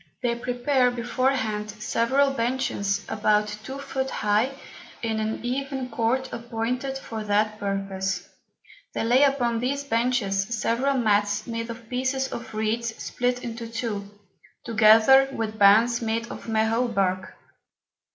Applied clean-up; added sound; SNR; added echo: none; none; none; none.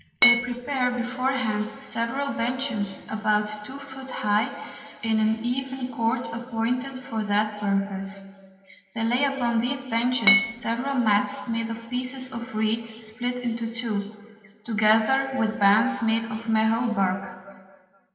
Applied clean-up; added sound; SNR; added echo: none; Glass; -5 dB; reverberation time 2.0 s.